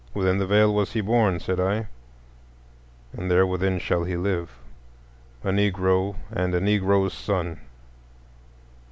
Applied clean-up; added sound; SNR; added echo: none; none; none; none.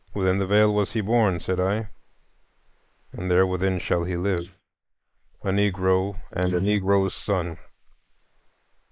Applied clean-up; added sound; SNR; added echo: neural mask model Resemble Enhance denoiser.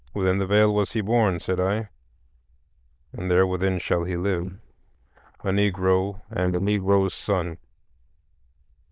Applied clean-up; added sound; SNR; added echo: neural diffusion model UNIVERSE++.